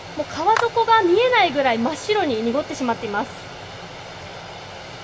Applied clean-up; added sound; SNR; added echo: none; Clapping; 11 dB; reverberation time 0.7 s.